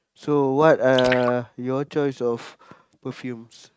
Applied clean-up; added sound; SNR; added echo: neural mask model RNNoise.